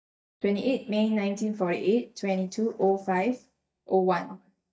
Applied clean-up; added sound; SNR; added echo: neural mask model DeepFilterNet 3.